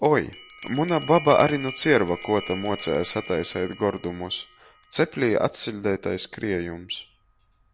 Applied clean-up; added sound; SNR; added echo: none; Bell; 17 dB; none.